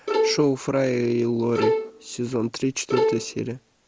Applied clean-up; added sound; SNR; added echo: none; Bowed string instrument; 1 dB; none.